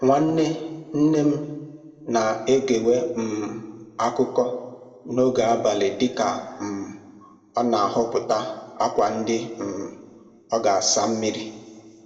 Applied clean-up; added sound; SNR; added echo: none; none; none; reverberation time 1.4 s.